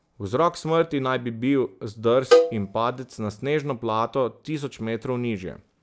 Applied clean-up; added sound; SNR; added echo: none; Cowbell; -2 dB; none.